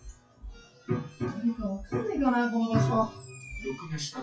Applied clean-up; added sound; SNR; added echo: classical method WPE with log-MMSE.